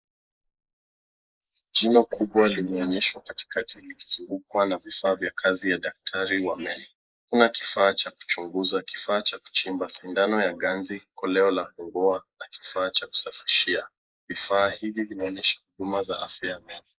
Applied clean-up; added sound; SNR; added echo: neural mask model Resemble Enhance denoiser.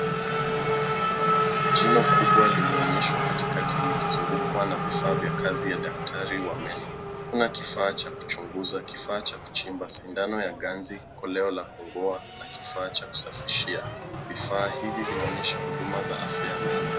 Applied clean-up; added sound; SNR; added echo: none; Race car, auto racing / Accelerating, revving, vroom; -4 dB; none.